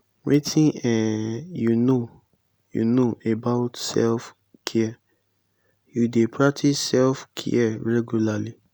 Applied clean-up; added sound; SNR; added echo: none; none; none; none.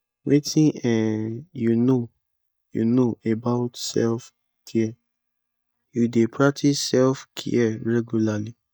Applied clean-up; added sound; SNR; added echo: neural mask model DeepFilterNet 3.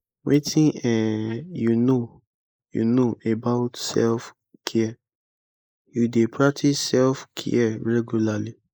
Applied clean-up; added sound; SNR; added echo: neural mask model Resemble Enhance denoiser.